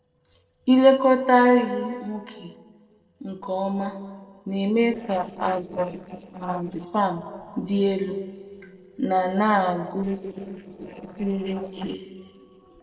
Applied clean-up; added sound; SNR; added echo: neural separator model SepFormer DNS4.